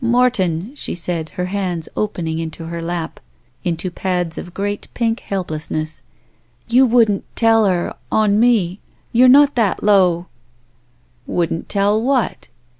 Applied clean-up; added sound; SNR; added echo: none; none; none; none.